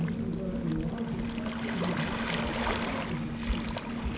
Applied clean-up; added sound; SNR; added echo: none; Waves, surf; -4 dB; reverberation time 0.6 s.